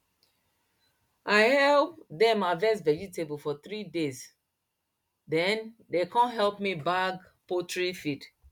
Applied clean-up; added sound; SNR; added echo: none; none; none; none.